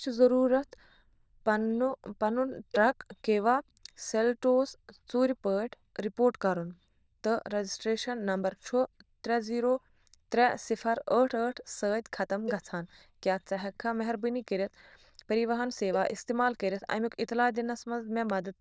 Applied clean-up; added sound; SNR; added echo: neural diffusion model UNIVERSE++.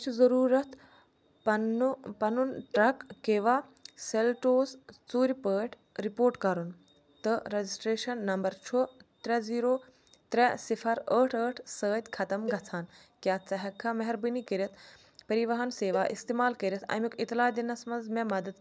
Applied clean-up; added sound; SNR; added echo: none; Cowbell; 14 dB; none.